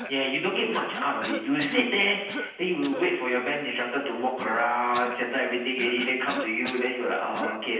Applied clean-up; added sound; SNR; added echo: none; Cough; 11 dB; reverberation time 0.9 s.